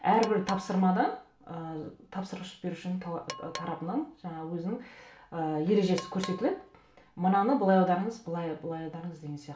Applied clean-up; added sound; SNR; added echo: none; Percussion; 16 dB; reverberation time 0.3 s.